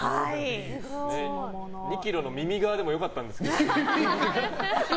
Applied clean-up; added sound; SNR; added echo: none; none; none; none.